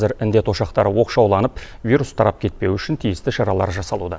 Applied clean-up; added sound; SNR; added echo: none; none; none; none.